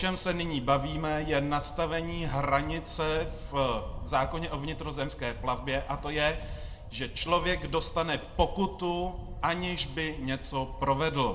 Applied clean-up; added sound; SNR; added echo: none; Wind; 9 dB; reverberation time 0.3 s.